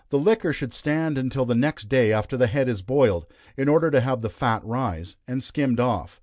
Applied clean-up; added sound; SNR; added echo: none; none; none; none.